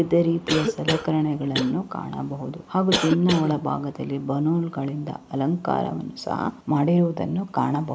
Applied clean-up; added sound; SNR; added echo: none; Cough; 6 dB; none.